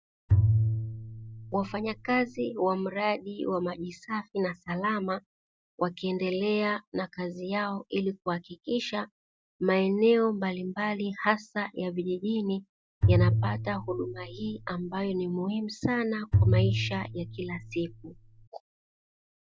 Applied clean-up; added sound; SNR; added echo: none; Bowed string instrument; -3 dB; none.